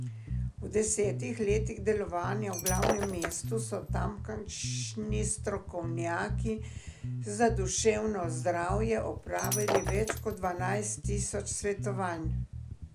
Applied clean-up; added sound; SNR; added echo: none; Bass guitar + Shatter; 2 dB; none.